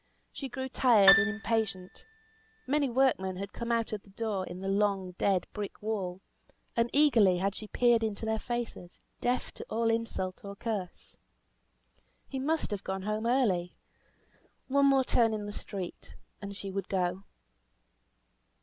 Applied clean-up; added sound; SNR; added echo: none; Piano; 2 dB; none.